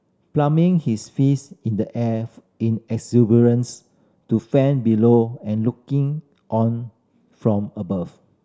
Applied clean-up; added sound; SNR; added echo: none; none; none; none.